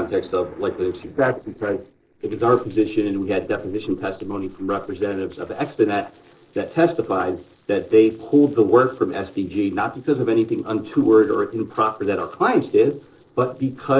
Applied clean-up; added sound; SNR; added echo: neural separator model SepFormer DNS4.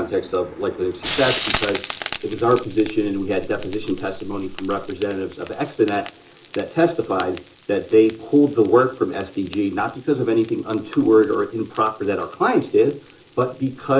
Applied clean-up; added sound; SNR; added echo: none; Frying (food); 14 dB; reverberation time 0.2 s.